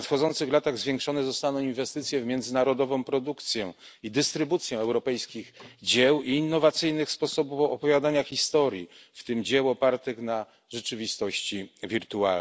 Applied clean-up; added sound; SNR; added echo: none; none; none; none.